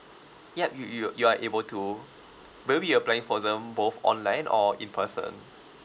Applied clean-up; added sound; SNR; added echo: none; none; none; none.